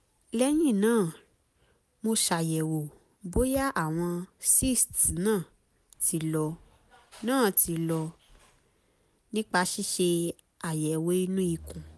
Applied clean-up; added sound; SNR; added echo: none; none; none; none.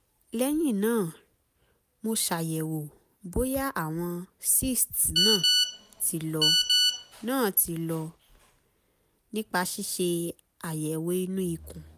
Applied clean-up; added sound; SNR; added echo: none; Telephone; -5 dB; none.